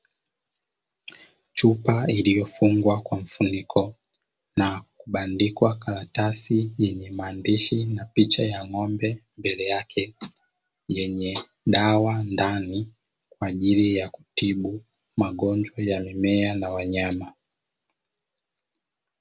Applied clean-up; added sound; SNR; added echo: none; none; none; none.